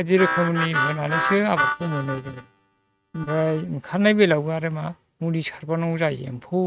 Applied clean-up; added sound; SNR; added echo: neural mask model RNNoise.